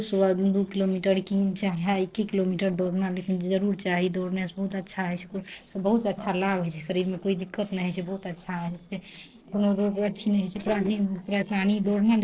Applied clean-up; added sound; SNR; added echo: neural separator model SepFormer DNS4.